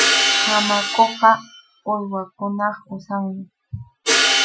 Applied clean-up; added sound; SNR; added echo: classical method Wiener filter.